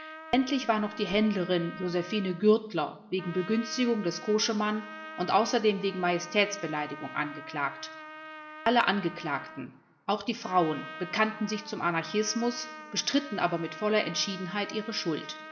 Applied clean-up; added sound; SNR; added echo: none; Trumpet; 14 dB; reverberation time 2.5 s.